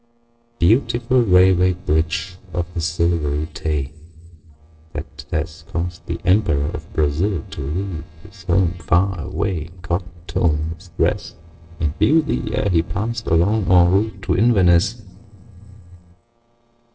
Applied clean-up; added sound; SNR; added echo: neural separator model SepFormer DNS4.